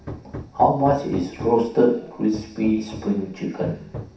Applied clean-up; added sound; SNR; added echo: none; Hammer; 14 dB; reverberation time 0.7 s.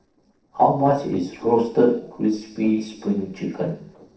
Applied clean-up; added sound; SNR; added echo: neural separator model SepFormer DNS4.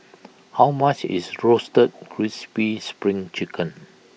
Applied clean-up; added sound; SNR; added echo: none; none; none; none.